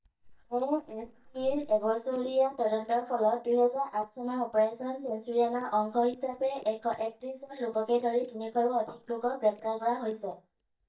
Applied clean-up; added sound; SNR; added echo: neural mask model DeepFilterNet 3.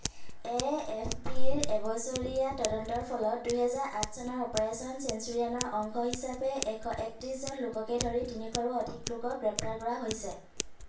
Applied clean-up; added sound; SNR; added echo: none; Scissors; 13 dB; reverberation time 0.3 s.